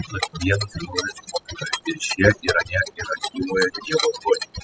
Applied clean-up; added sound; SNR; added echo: classical method spectral subtraction.